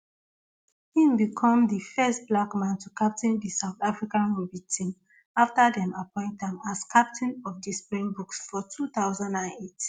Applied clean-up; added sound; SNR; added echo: none; none; none; none.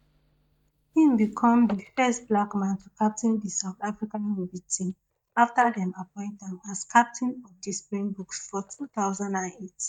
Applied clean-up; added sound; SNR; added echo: neural mask model DeepFilterNet 3.